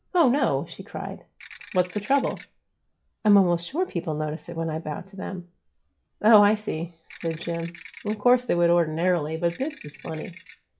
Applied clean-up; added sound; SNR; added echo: classical method log-MMSE.